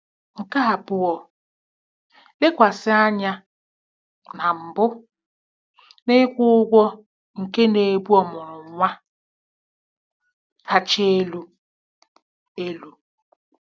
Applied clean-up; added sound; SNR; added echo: none; none; none; none.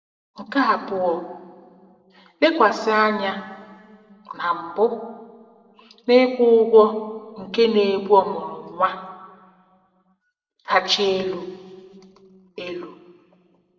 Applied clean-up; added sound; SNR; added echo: none; none; none; reverberation time 1.2 s.